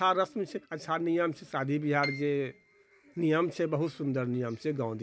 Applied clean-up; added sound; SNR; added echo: none; Piano; 14 dB; none.